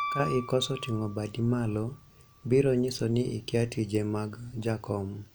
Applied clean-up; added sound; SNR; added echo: none; Piano; 14 dB; none.